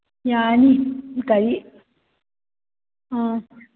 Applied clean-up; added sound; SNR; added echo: none; none; none; none.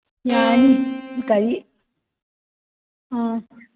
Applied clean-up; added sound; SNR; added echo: neural mask model RNNoise.